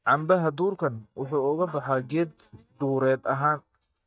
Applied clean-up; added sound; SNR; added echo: neural mask model DeepFilterNet 3.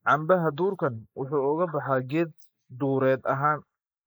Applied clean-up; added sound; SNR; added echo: neural mask model Resemble Enhance denoiser.